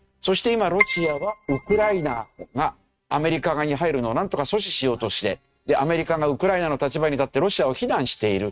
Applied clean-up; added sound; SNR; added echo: neural mask model RNNoise.